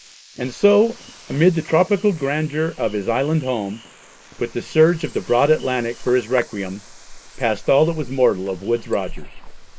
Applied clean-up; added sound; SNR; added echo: neural mask model Resemble Enhance denoiser.